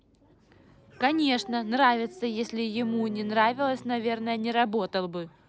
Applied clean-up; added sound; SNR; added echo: none; Electric guitar / Strum; 18 dB; none.